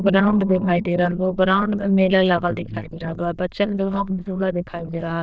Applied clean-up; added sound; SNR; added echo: neural diffusion model UNIVERSE++.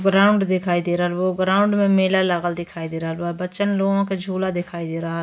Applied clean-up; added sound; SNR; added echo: none; none; none; none.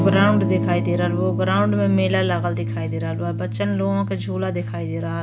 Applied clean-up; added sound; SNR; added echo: none; Electric guitar / Strum; 2 dB; none.